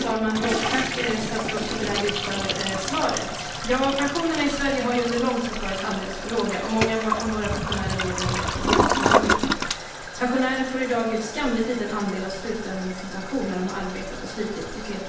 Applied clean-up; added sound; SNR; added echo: none; Toilet flush; 1 dB; reverberation time 0.9 s.